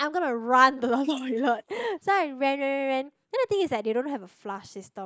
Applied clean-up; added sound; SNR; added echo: neural mask model Resemble Enhance denoiser.